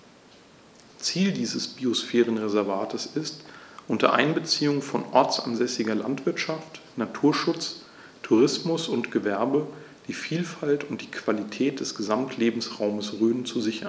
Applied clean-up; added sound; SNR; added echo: none; none; none; none.